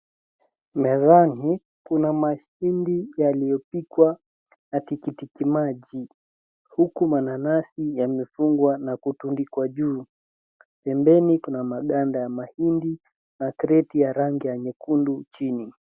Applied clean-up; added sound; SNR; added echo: none; none; none; none.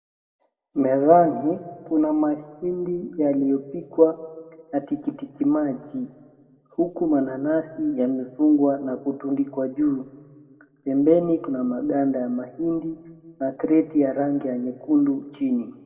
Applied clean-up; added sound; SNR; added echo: none; none; none; reverberation time 1.1 s.